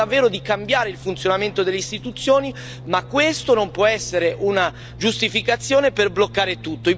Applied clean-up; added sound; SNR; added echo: none; Fixed-wing aircraft, airplane; 16 dB; none.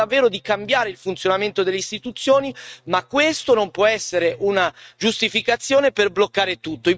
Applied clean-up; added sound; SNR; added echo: neural mask model RNNoise.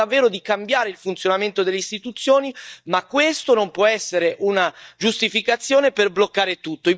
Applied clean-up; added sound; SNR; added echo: neural mask model DeepFilterNet 3.